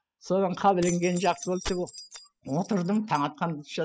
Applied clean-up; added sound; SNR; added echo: classical method spectral subtraction.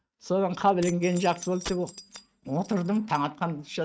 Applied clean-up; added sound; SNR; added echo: neural mask model RNNoise.